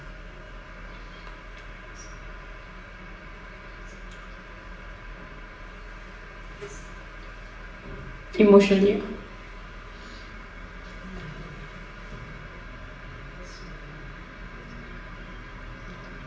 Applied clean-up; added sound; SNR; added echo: none; none; none; reverberation time 0.7 s.